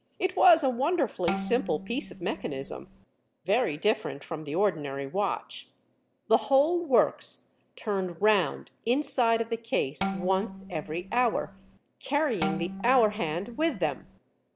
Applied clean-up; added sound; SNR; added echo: none; Bowed string instrument; 9 dB; none.